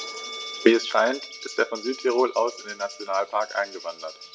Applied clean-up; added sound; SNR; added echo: none; Musical instrument + Bird; 14 dB; none.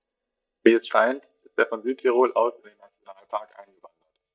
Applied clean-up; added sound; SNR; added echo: neural mask model DeepFilterNet 3.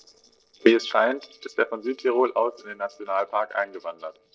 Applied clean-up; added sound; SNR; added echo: neural separator model SepFormer DNS4.